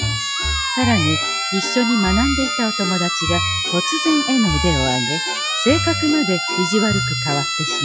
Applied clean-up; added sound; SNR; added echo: classical method log-MMSE.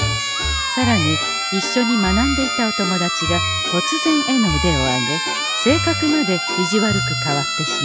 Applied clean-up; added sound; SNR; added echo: none; Siren; 3 dB; none.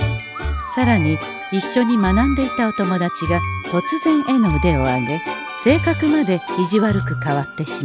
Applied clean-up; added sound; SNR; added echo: none; none; none; none.